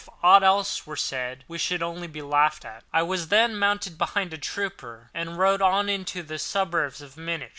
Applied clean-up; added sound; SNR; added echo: none; none; none; none.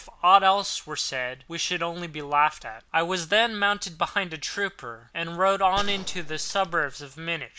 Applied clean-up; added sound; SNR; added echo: none; Gunshot, gunfire; 7 dB; none.